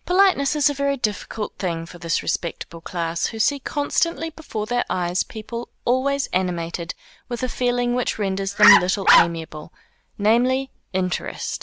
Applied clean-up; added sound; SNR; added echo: none; Bark; -5 dB; none.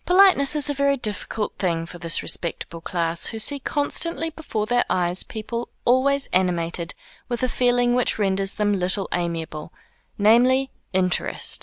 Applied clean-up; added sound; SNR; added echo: none; none; none; none.